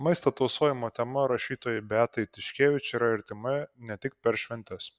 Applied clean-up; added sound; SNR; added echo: none; none; none; none.